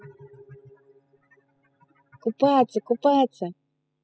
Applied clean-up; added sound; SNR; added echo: classical method spectral subtraction.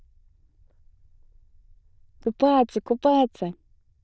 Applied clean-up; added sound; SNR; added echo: neural diffusion model UNIVERSE++.